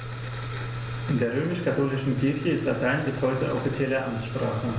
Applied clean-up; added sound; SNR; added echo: none; none; none; none.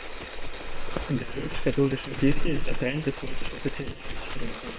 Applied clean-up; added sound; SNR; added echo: neural separator model SepFormer WHAM!.